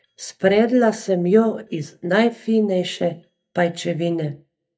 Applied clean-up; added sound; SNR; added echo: neural mask model DeepFilterNet 3.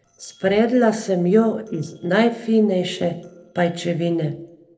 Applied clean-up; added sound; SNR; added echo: neural separator model SepFormer DNS4.